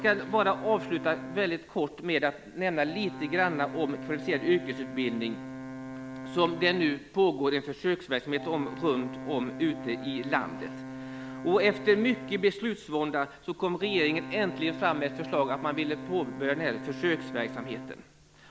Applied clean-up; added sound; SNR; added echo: none; Brass instrument; 11 dB; none.